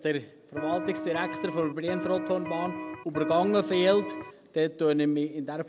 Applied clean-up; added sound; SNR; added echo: none; Electric guitar; 6 dB; none.